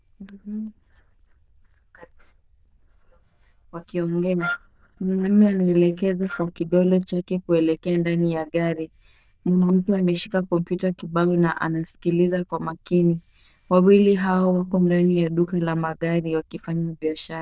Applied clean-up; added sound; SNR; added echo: neural diffusion model UNIVERSE++.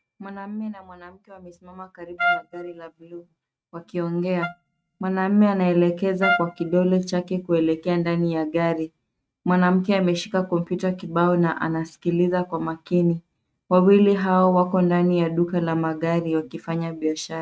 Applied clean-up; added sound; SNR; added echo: neural mask model RNNoise.